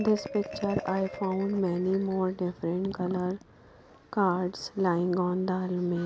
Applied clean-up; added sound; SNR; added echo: none; Marimba, xylophone; 18 dB; none.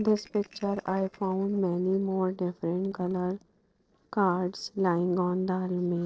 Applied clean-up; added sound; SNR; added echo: neural separator model SepFormer DNS4.